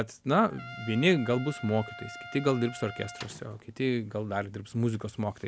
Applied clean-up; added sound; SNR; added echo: none; Trumpet + Mechanisms; 15 dB; none.